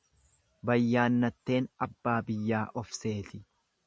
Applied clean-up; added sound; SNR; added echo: none; none; none; none.